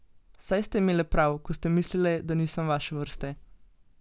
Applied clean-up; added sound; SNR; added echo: none; none; none; none.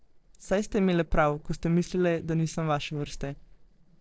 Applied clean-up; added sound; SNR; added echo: neural separator model SepFormer DNS4.